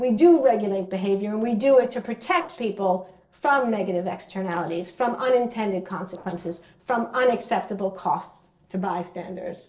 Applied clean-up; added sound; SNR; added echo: neural separator model SepFormer DNS4.